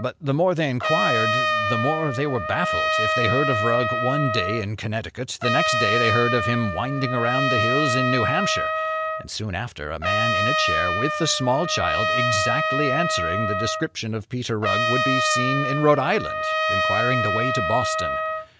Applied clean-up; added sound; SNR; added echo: none; Trumpet; -1 dB; none.